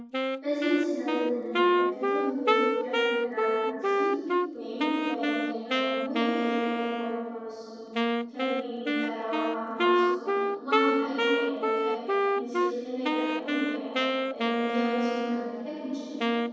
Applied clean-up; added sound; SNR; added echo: none; Wind instrument, woodwind instrument; -5 dB; reverberation time 2.1 s.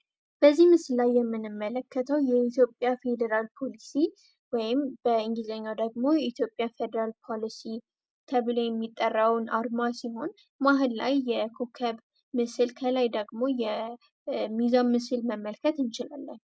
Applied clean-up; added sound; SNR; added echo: none; none; none; none.